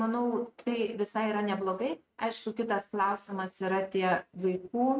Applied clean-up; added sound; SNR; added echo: neural mask model RNNoise.